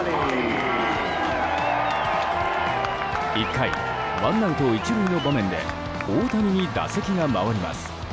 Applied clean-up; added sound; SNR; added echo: none; Trumpet; 9 dB; none.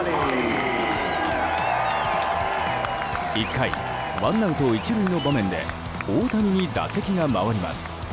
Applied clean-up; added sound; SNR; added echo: none; none; none; none.